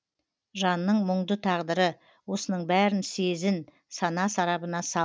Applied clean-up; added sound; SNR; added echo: none; none; none; none.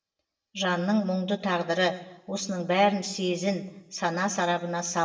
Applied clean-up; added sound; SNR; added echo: none; none; none; reverberation time 0.8 s.